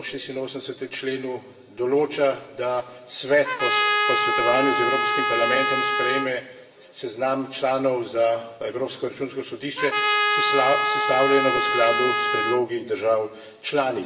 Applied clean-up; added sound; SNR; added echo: none; Trumpet; -2 dB; reverberation time 0.9 s.